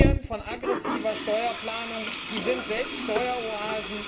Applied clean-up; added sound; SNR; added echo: none; Sink (filling or washing); -2 dB; reverberation time 0.4 s.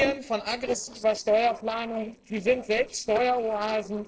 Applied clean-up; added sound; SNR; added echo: neural separator model SepFormer DNS4.